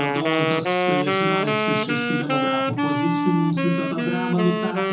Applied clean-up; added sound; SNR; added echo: none; Wind instrument, woodwind instrument; -2 dB; reverberation time 0.5 s.